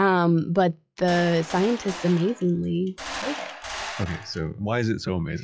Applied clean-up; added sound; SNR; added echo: classical method log-MMSE.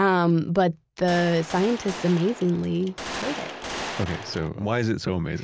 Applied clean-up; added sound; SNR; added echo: none; Gunshot, gunfire; 11 dB; none.